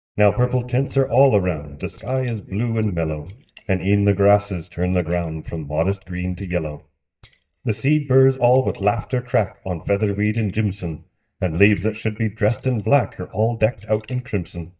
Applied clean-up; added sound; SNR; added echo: neural mask model DeepFilterNet 3.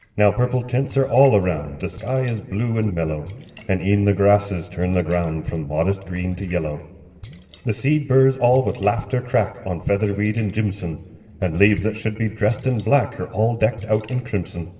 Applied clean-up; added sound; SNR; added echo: neural separator model SepFormer DNS4.